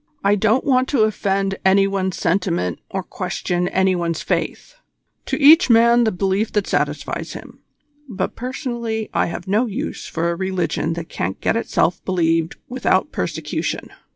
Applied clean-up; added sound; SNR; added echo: none; none; none; none.